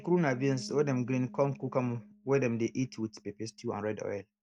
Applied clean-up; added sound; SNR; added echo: neural mask model DeepFilterNet 3.